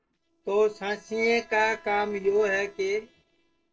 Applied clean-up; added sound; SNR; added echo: neural separator model SepFormer DNS4.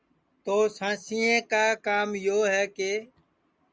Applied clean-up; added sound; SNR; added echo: none; none; none; none.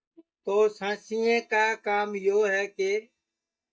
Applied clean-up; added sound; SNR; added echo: neural mask model DeepFilterNet 3.